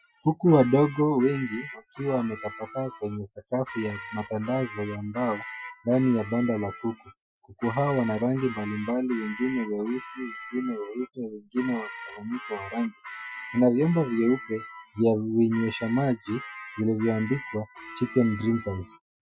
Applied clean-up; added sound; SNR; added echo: classical method Wiener filter.